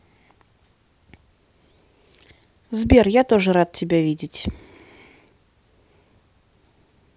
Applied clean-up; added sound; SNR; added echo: none; none; none; none.